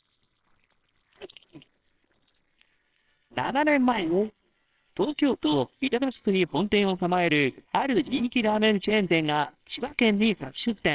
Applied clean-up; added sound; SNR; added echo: neural separator model SepFormer WHAMR!.